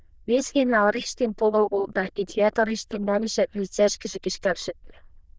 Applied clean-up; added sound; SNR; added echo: neural diffusion model UNIVERSE++.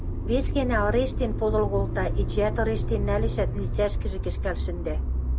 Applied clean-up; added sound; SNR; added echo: none; Motor vehicle (road); -1 dB; none.